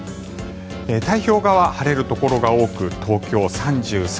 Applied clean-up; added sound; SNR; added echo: none; Bowed string instrument; 14 dB; none.